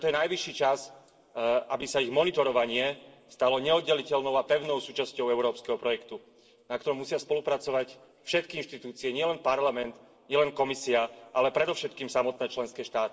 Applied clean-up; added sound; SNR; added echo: none; none; none; reverberation time 1.9 s.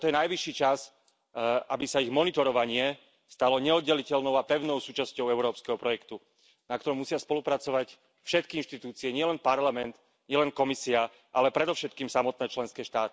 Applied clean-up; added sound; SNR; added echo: none; none; none; none.